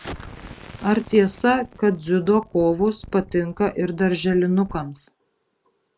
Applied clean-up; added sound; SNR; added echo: none; Explosion; 20 dB; none.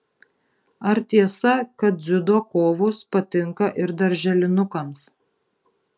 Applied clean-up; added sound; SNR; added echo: none; none; none; none.